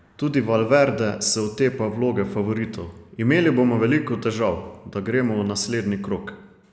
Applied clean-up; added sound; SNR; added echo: none; none; none; none.